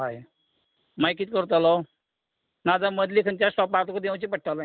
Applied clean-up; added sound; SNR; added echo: none; none; none; none.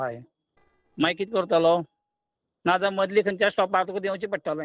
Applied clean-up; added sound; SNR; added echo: neural separator model SepFormer DNS4.